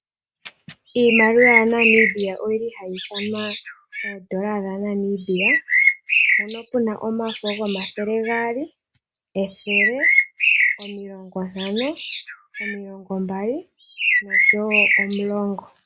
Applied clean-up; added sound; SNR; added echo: none; Bird; -2 dB; none.